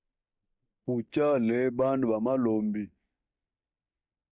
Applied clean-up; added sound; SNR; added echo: neural mask model DeepFilterNet 3.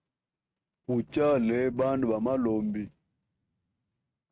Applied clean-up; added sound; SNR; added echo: neural mask model RNNoise.